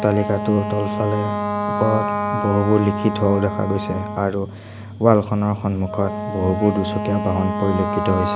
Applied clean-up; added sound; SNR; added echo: none; Wind instrument, woodwind instrument; 5 dB; none.